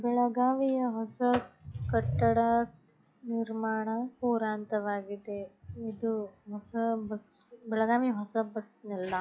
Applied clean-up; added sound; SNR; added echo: classical method log-MMSE.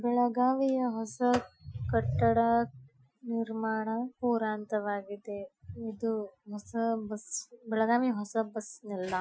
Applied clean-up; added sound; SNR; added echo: classical method Wiener filter.